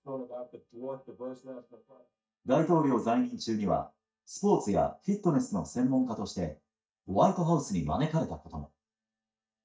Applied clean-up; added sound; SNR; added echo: neural mask model DeepFilterNet 3.